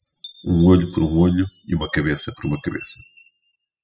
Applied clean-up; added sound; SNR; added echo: classical method spectral subtraction.